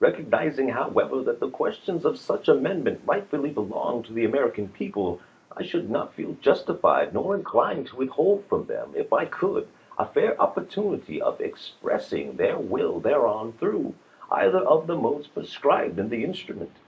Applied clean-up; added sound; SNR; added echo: neural mask model Resemble Enhance denoiser.